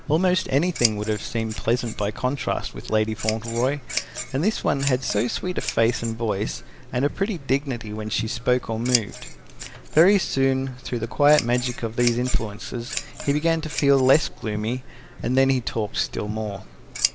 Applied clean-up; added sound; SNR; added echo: none; Scissors; 11 dB; none.